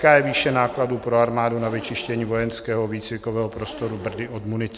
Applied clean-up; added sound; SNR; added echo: none; Zipper (clothing); 16 dB; none.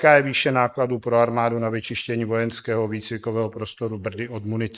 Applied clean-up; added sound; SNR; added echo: neural mask model Resemble Enhance denoiser.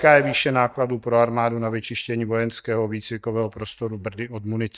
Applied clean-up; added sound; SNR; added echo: neural mask model DeepFilterNet 3.